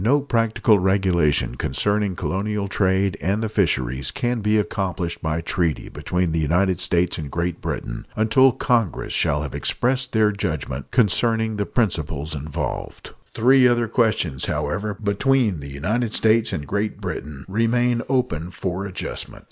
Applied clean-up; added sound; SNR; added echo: none; none; none; none.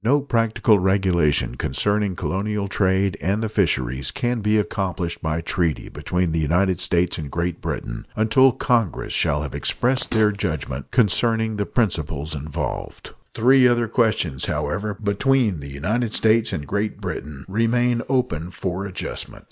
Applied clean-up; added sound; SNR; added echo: neural mask model DeepFilterNet 3.